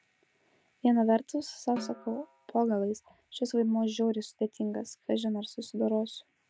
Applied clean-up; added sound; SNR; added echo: none; Snare drum; 18 dB; none.